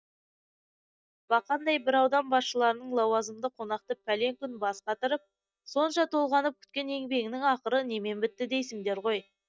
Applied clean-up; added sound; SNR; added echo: neural mask model DeepFilterNet 3.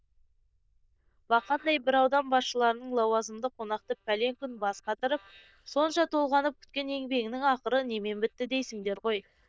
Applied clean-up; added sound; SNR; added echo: neural diffusion model UNIVERSE++.